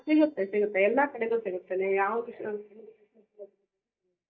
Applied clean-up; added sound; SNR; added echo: neural mask model DeepFilterNet 3.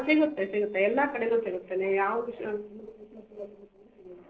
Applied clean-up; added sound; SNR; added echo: neural separator model SepFormer DNS4.